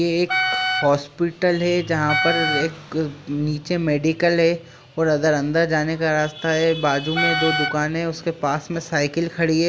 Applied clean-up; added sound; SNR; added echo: none; Wind instrument, woodwind instrument; 3 dB; none.